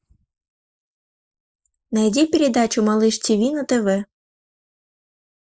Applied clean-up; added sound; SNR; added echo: neural mask model Resemble Enhance denoiser.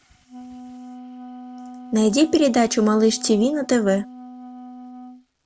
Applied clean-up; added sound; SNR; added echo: none; Wind instrument, woodwind instrument; 17 dB; none.